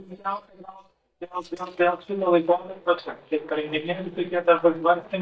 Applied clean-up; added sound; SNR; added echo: neural mask model DeepFilterNet 3.